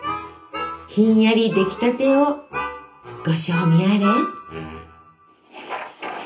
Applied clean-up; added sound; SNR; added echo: none; none; none; reverberation time 0.3 s.